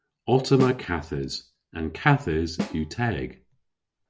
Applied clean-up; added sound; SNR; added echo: none; Snare drum; 11 dB; none.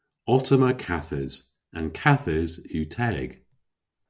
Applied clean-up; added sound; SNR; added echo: none; none; none; none.